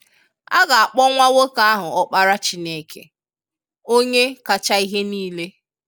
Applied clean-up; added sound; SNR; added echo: none; none; none; none.